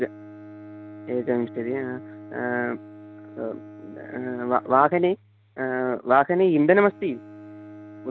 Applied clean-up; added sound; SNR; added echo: none; Bowed string instrument; 18 dB; none.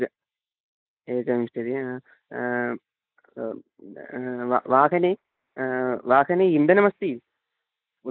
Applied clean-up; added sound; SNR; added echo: neural mask model Resemble Enhance denoiser.